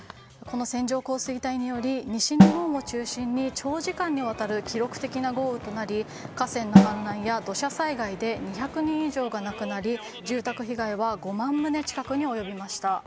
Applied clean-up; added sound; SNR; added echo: none; Snare drum; -2 dB; none.